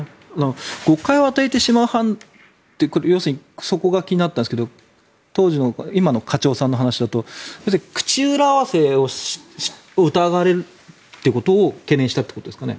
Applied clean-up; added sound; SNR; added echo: none; none; none; none.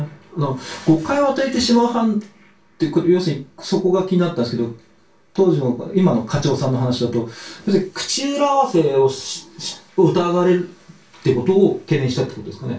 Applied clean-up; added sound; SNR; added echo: none; none; none; reverberation time 0.2 s.